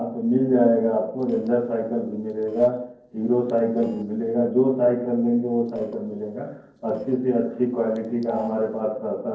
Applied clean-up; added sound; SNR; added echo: neural separator model SepFormer DNS4.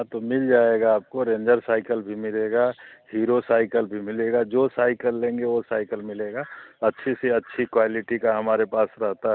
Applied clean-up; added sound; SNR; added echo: none; none; none; none.